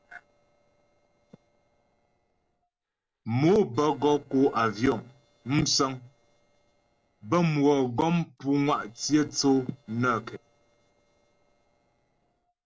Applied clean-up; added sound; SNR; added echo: neural separator model SepFormer DNS4.